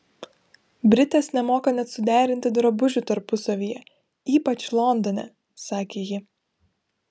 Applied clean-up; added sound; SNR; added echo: none; none; none; none.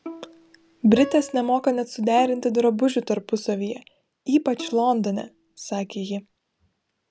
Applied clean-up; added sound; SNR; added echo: none; Piano + Bowed string instrument; 18 dB; none.